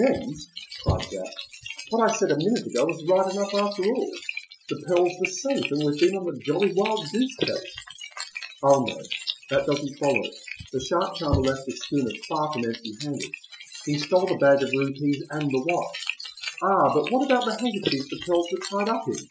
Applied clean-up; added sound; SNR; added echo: classical method Wiener filter.